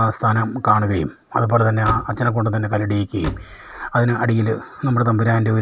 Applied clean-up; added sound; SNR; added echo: none; Slam; 14 dB; none.